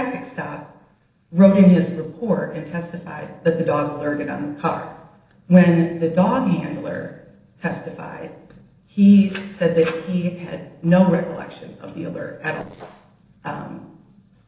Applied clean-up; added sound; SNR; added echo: neural separator model SepFormer DNS4.